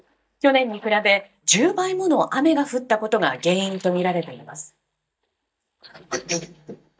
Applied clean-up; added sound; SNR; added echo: neural mask model DeepFilterNet 3.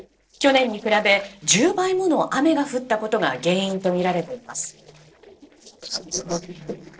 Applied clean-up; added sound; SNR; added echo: neural separator model SepFormer DNS4.